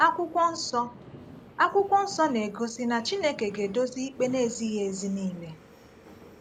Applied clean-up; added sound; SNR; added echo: none; Subway, metro, underground; 20 dB; none.